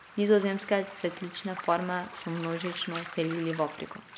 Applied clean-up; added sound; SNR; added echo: none; Waves, surf; 13 dB; none.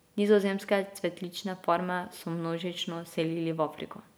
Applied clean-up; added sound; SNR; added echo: none; none; none; none.